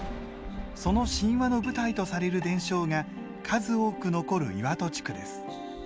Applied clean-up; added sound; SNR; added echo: none; Thunder; 17 dB; none.